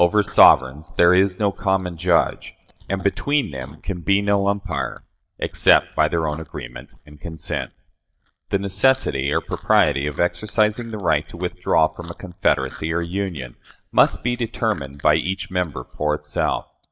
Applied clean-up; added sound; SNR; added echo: neural mask model DeepFilterNet 3.